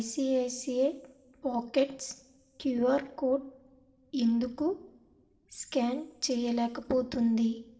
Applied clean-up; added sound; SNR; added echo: none; none; none; reverberation time 0.8 s.